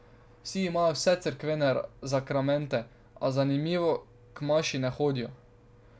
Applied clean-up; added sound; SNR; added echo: none; none; none; none.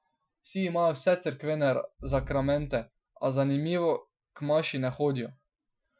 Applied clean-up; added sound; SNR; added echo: classical method Wiener filter.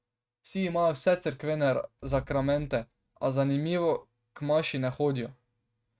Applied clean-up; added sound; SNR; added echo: neural mask model RNNoise.